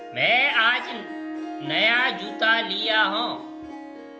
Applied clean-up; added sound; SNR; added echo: none; Harp; 11 dB; none.